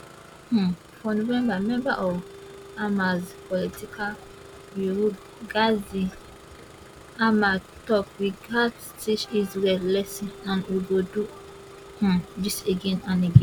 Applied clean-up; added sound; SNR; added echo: none; Organ + Engine starting; 20 dB; none.